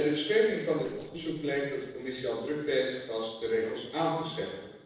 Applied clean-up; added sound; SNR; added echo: neural separator model SepFormer DNS4.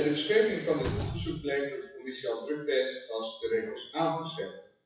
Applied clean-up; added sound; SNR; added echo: classical method WPE with log-MMSE.